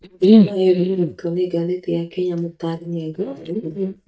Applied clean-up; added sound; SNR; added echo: neural mask model DeepFilterNet 3.